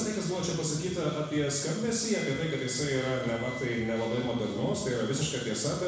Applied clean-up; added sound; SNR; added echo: none; Wind instrument, woodwind instrument; 18 dB; reverberation time 1.0 s.